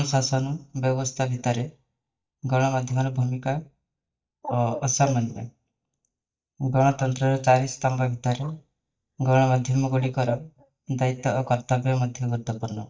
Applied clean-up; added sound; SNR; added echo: neural mask model DeepFilterNet 3.